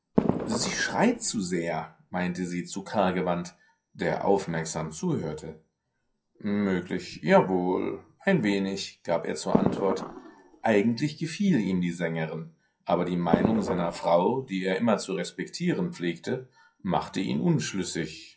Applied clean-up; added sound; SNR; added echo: classical method WPE with log-MMSE.